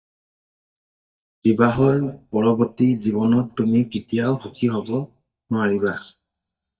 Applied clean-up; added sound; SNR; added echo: neural mask model DeepFilterNet 3.